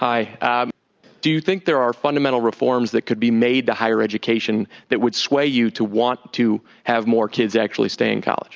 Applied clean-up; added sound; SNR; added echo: none; none; none; none.